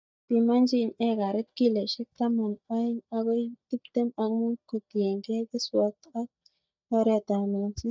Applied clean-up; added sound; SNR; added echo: neural mask model DeepFilterNet 3.